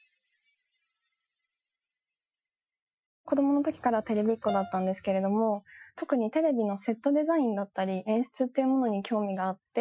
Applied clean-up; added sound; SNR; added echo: classical method Wiener filter.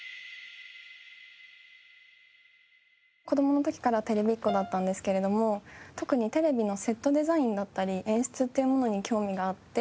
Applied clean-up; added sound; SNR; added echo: none; Piano; 17 dB; none.